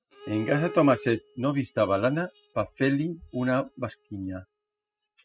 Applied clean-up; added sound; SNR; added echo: classical method spectral subtraction.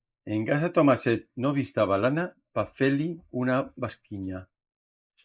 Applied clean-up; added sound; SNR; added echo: neural mask model Resemble Enhance denoiser.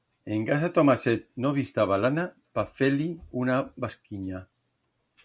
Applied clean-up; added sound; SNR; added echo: none; none; none; none.